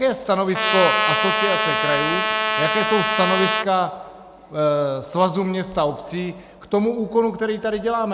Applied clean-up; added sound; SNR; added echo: none; Trumpet; -1 dB; none.